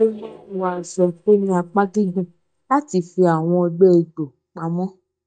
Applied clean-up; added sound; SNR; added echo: neural mask model DeepFilterNet 3.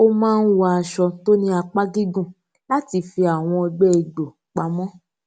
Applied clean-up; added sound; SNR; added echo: none; none; none; none.